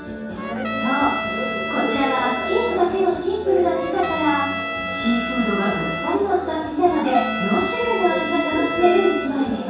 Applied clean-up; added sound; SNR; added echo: none; Trumpet; 7 dB; reverberation time 0.7 s.